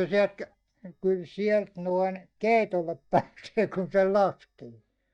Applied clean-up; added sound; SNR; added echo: neural mask model DeepFilterNet 3.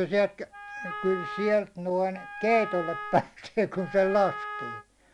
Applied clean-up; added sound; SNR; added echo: none; Wind instrument, woodwind instrument; 11 dB; none.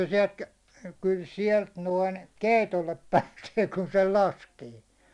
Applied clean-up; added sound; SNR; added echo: none; none; none; none.